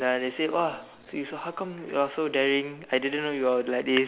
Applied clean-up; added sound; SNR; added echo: none; none; none; none.